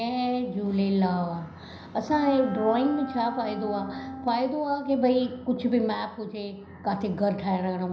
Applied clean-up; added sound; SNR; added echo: none; Wind instrument, woodwind instrument; 11 dB; reverberation time 0.5 s.